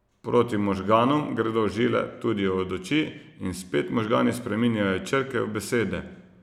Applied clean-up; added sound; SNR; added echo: none; none; none; none.